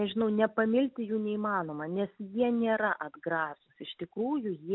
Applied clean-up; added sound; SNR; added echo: none; none; none; none.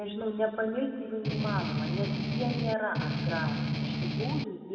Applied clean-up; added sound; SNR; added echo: none; Strum; -3 dB; reverberation time 2.1 s.